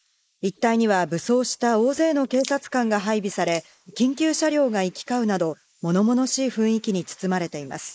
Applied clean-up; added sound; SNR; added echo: neural mask model Resemble Enhance denoiser.